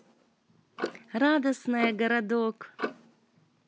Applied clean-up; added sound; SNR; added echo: none; Clock; 11 dB; none.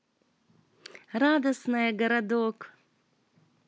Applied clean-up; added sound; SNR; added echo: none; none; none; none.